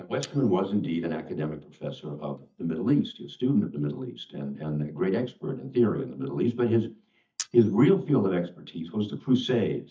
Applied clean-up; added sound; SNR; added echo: neural mask model DeepFilterNet 3.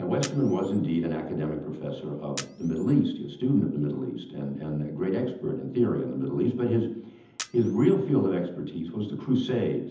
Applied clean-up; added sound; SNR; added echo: none; Camera; 18 dB; reverberation time 0.8 s.